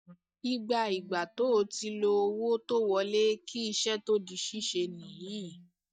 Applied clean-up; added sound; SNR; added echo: neural mask model DeepFilterNet 3.